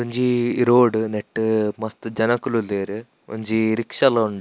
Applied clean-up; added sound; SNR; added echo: none; none; none; none.